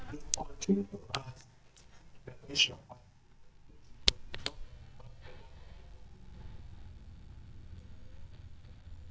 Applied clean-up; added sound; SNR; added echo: neural mask model DeepFilterNet 3.